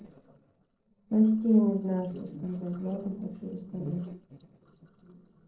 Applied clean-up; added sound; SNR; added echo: neural separator model SepFormer DNS4.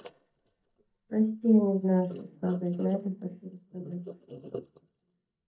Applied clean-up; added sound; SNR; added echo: neural mask model DeepFilterNet 3.